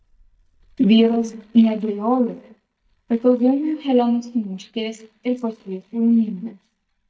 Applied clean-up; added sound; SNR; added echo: neural mask model DeepFilterNet 3.